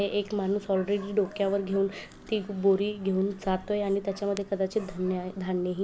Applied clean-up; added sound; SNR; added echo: none; none; none; none.